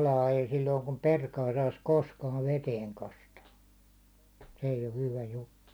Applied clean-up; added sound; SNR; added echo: none; none; none; none.